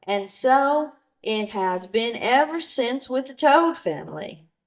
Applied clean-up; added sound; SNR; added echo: neural mask model DeepFilterNet 3.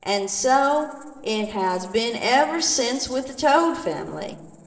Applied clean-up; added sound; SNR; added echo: neural separator model SepFormer DNS4.